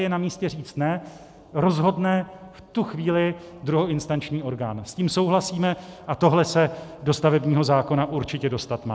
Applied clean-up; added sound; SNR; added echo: none; none; none; none.